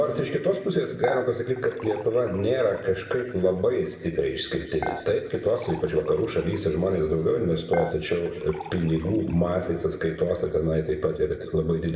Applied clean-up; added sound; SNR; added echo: none; Dishes, pots, and pans / Chink, clink; 14 dB; reverberation time 2.0 s.